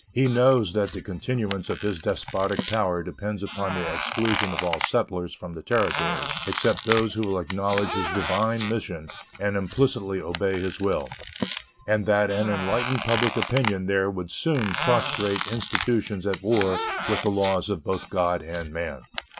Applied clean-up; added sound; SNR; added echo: none; Squeak; 7 dB; none.